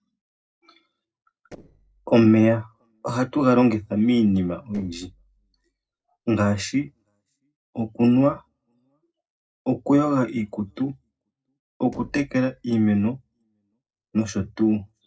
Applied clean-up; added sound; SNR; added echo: neural separator model SepFormer DNS4.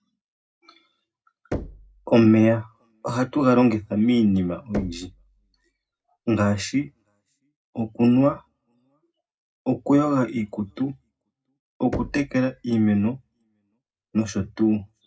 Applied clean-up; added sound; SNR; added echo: none; Knock; 15 dB; reverberation time 0.2 s.